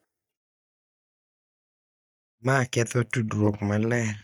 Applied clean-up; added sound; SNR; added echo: neural mask model DeepFilterNet 3.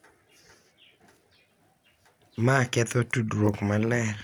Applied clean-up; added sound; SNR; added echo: none; none; none; none.